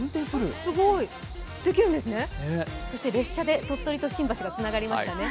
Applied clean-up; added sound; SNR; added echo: none; none; none; none.